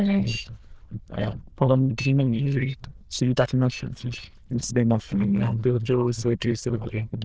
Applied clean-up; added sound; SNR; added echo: neural diffusion model UNIVERSE++.